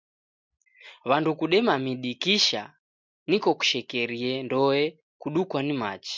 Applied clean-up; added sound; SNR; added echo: none; none; none; none.